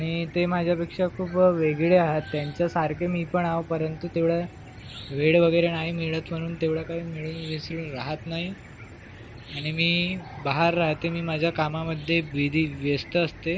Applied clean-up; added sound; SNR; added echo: none; Cricket / Chicken, rooster; 16 dB; none.